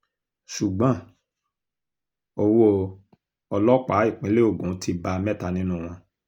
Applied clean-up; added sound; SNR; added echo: none; none; none; none.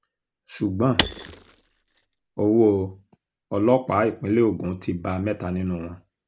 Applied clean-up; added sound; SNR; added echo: none; Shatter / Crushing; 4 dB; none.